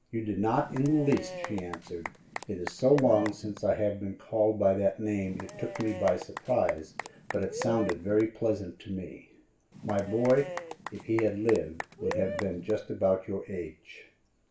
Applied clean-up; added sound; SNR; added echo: none; Applause / Cheering / Clapping; 9 dB; reverberation time 0.3 s.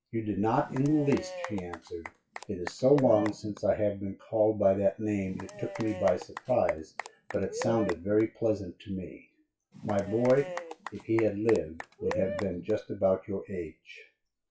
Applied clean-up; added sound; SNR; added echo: classical method WPE with log-MMSE.